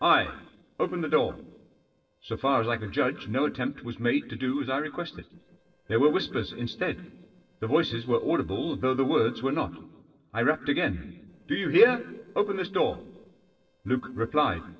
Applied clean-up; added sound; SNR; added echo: neural separator model SepFormer DNS4.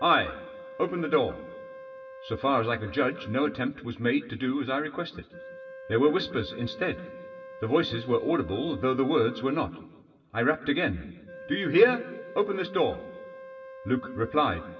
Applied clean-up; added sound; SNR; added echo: none; Wind instrument, woodwind instrument; 16 dB; reverberation time 1.1 s.